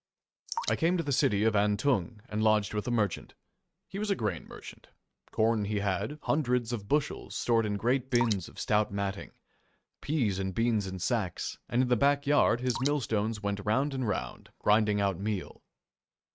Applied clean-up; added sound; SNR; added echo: neural mask model RNNoise.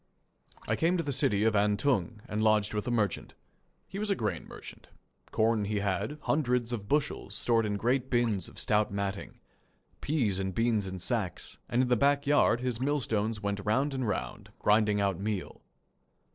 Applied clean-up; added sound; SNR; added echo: neural separator model SepFormer DNS4.